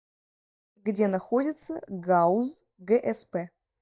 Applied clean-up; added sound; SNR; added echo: neural mask model DeepFilterNet 3.